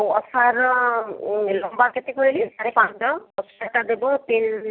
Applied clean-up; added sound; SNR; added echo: none; none; none; none.